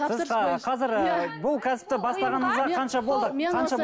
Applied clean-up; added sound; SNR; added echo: none; none; none; none.